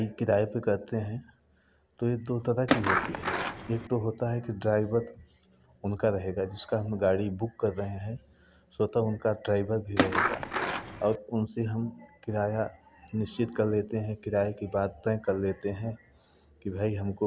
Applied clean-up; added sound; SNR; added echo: none; Skateboard; -1 dB; none.